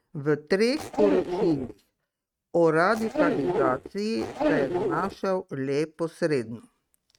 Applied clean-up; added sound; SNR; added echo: neural mask model RNNoise.